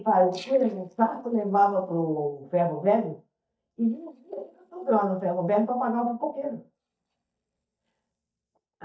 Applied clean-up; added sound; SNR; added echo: neural mask model DeepFilterNet 3.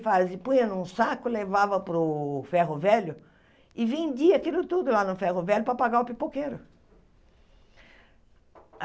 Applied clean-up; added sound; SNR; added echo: none; none; none; none.